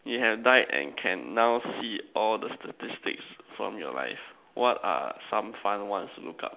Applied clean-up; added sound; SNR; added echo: none; none; none; none.